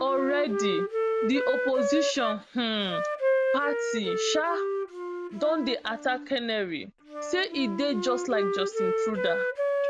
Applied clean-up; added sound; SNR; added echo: none; Wind instrument, woodwind instrument; 0 dB; none.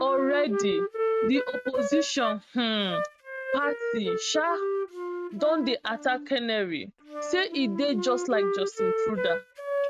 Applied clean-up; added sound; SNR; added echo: neural mask model RNNoise.